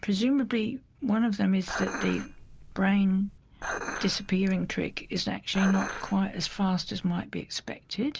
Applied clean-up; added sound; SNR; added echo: none; Dishes, pots, and pans; 10 dB; none.